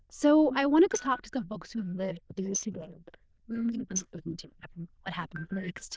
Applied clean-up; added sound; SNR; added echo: neural diffusion model UNIVERSE++.